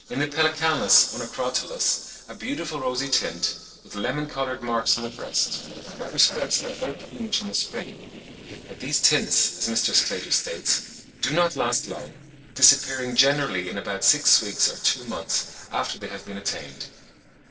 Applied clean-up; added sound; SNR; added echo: neural separator model SepFormer DNS4.